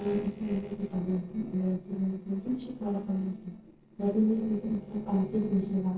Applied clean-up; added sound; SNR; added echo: neural separator model SepFormer DNS4.